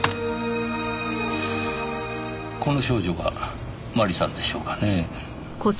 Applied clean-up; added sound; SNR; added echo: none; none; none; none.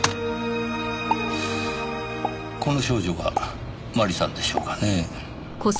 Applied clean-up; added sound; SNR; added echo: none; Explosion; 10 dB; none.